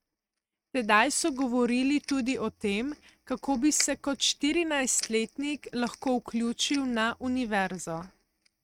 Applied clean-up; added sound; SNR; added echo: neural mask model RNNoise.